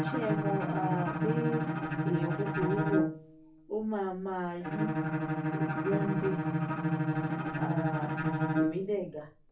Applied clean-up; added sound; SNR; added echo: none; Bowed string instrument; -4 dB; reverberation time 0.3 s.